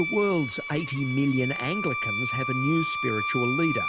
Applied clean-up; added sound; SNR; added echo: none; Bowed string instrument; 4 dB; none.